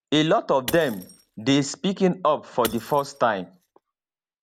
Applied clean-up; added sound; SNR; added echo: none; Shatter / Crushing; 17 dB; none.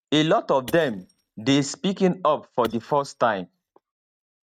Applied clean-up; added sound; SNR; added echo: neural mask model RNNoise.